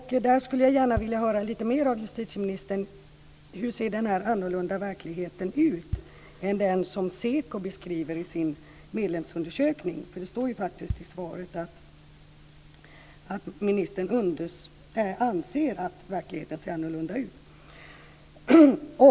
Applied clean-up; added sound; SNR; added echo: none; Bass drum; 16 dB; none.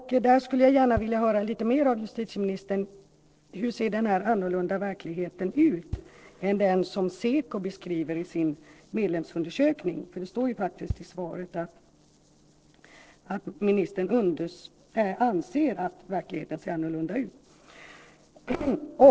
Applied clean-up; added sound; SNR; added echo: neural separator model SepFormer DNS4.